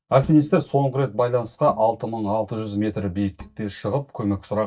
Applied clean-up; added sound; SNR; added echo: neural mask model DeepFilterNet 3.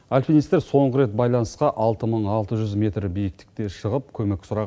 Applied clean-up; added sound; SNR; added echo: none; none; none; none.